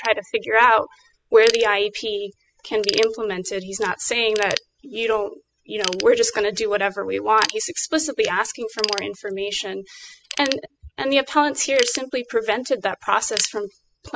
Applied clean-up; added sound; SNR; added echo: classical method spectral subtraction.